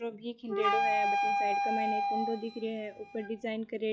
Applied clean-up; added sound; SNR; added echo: classical method log-MMSE.